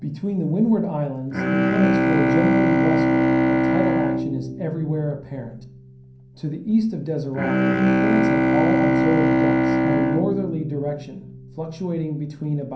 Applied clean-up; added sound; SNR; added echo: none; Bowed string instrument; -4 dB; reverberation time 0.6 s.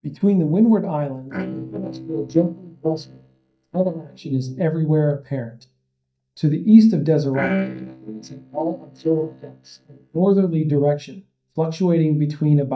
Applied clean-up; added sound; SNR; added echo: neural mask model DeepFilterNet 3.